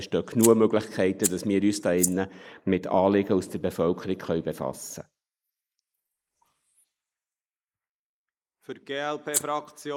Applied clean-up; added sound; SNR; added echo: neural mask model Resemble Enhance denoiser.